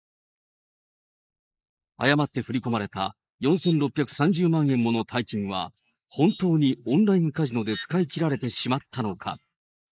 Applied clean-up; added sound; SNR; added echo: neural mask model Resemble Enhance denoiser.